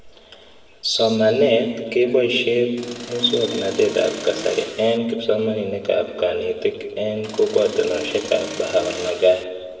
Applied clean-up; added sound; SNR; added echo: none; Accelerating, revving, vroom; 12 dB; reverberation time 1.6 s.